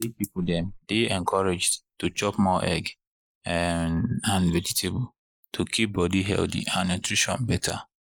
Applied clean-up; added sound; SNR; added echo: neural mask model Resemble Enhance denoiser.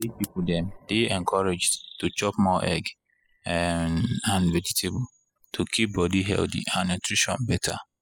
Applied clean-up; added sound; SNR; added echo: classical method spectral subtraction.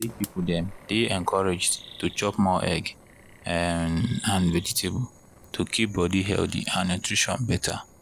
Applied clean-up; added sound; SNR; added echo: none; Fire + Chirp, tweet; 20 dB; none.